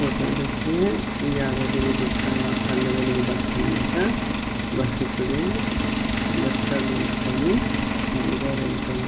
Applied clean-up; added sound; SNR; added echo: none; Engine; -2 dB; reverberation time 2.1 s.